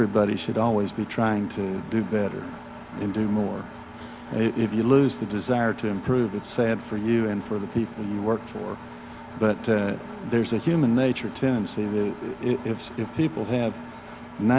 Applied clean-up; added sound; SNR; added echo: none; Engine; 15 dB; none.